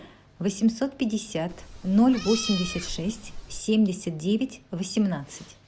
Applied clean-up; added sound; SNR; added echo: none; Meow; 10 dB; none.